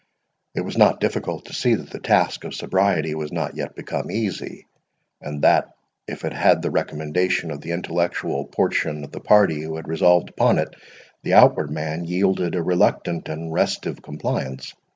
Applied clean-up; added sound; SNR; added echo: none; none; none; none.